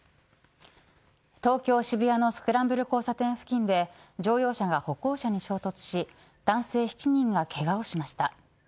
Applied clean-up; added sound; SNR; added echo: none; none; none; none.